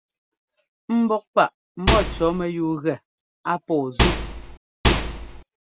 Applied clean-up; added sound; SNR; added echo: none; Microwave oven; -4 dB; none.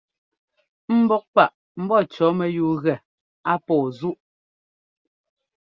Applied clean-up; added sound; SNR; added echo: none; none; none; none.